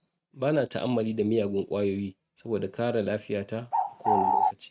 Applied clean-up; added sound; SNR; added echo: neural mask model RNNoise.